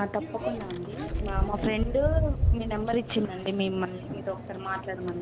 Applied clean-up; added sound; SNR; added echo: none; Microwave oven; 0 dB; none.